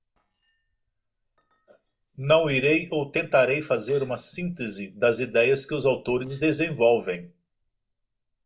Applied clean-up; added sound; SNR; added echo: neural separator model SepFormer DNS4.